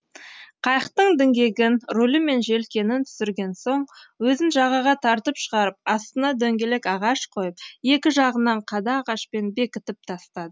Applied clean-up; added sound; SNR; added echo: none; none; none; none.